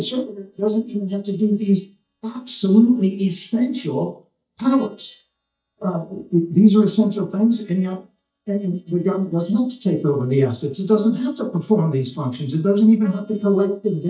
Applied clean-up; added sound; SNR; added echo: neural mask model DeepFilterNet 3.